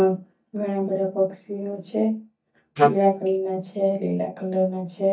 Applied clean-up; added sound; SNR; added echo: neural mask model DeepFilterNet 3.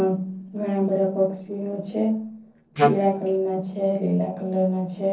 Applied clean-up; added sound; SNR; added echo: neural separator model SepFormer DNS4.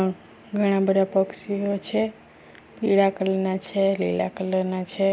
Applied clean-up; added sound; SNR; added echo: none; none; none; none.